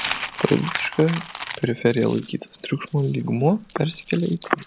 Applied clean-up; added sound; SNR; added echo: none; Coin (dropping); 11 dB; none.